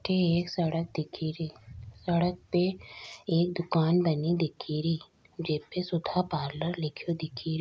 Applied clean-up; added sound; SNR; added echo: none; none; none; none.